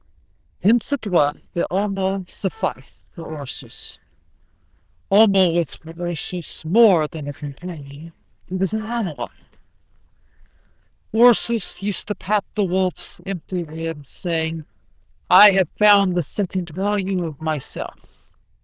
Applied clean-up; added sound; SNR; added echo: neural diffusion model UNIVERSE++.